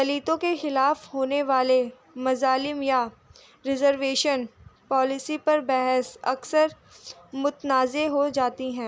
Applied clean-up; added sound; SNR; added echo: none; none; none; none.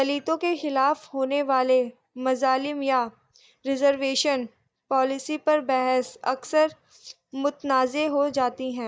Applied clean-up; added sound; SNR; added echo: neural mask model DeepFilterNet 3.